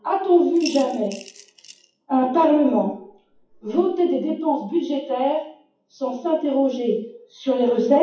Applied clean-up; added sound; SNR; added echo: classical method WPE with log-MMSE.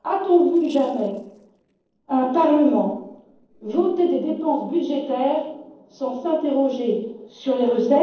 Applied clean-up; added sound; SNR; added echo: neural separator model SepFormer DNS4.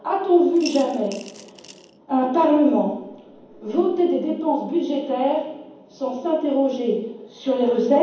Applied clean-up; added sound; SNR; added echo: none; Coin (dropping) / Glass; 18 dB; reverberation time 1.2 s.